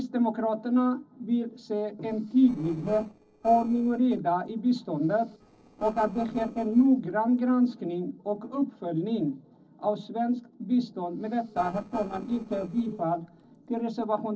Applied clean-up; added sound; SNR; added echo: neural separator model SepFormer DNS4.